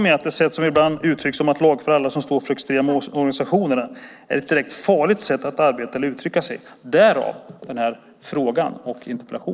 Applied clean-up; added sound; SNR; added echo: neural separator model SepFormer DNS4.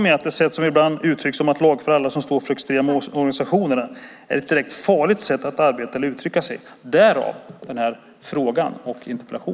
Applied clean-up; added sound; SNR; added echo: none; none; none; none.